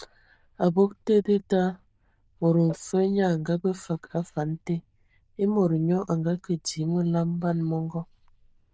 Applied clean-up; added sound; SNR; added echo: neural diffusion model UNIVERSE++.